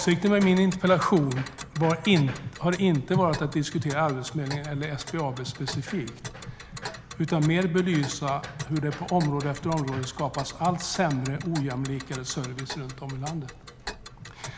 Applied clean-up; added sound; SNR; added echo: none; Tick; 15 dB; none.